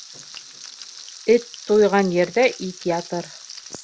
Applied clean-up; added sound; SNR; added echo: none; Frying (food); 17 dB; none.